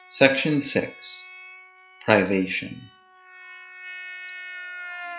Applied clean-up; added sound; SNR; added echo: classical method log-MMSE.